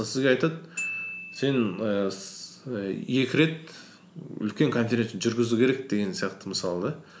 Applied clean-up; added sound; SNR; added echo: none; Glockenspiel; 14 dB; none.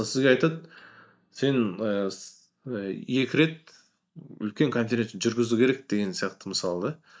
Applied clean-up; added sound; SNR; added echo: neural mask model DeepFilterNet 3.